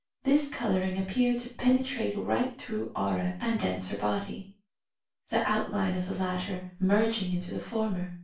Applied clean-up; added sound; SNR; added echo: none; none; none; reverberation time 0.3 s.